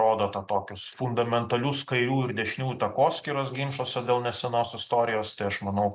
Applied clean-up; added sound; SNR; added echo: none; none; none; none.